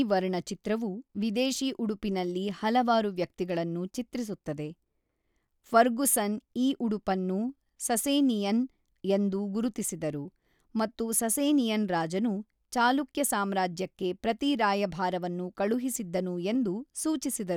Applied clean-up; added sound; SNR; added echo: none; none; none; none.